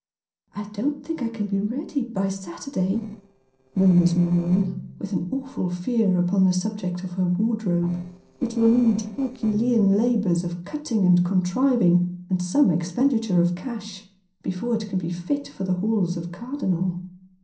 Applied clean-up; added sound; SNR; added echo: neural separator model SepFormer DNS4.